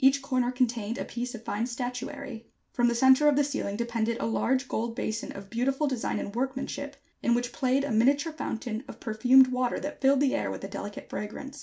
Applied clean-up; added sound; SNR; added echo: none; none; none; none.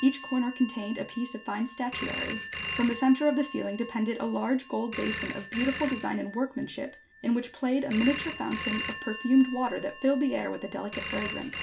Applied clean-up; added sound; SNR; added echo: none; Telephone; 2 dB; none.